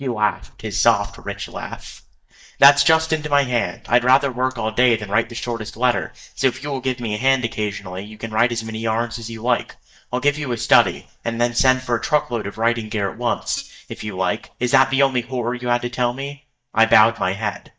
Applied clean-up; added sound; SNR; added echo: neural mask model DeepFilterNet 3.